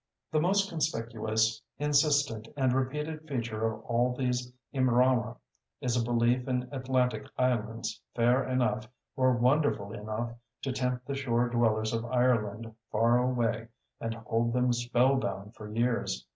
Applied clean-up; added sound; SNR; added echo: none; none; none; none.